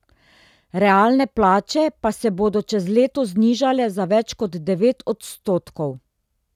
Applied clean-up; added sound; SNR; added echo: none; none; none; none.